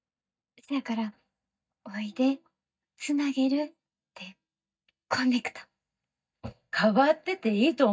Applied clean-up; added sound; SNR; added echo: neural mask model DeepFilterNet 3.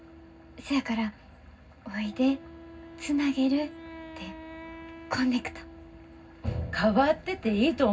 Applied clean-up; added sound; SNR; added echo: none; Wind instrument, woodwind instrument; 19 dB; reverberation time 0.4 s.